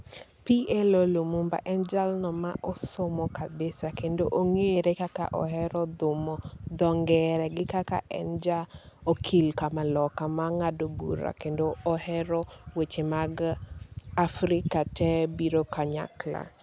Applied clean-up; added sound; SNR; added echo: none; none; none; none.